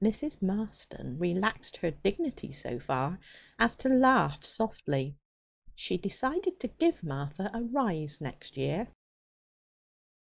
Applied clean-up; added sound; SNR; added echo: neural mask model Resemble Enhance denoiser.